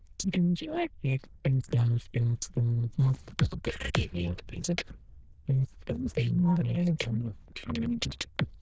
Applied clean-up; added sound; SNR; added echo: neural diffusion model UNIVERSE++.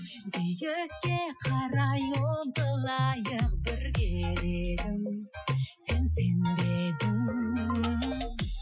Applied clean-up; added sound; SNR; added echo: classical method Wiener filter.